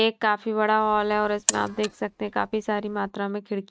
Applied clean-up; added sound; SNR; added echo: neural mask model RNNoise.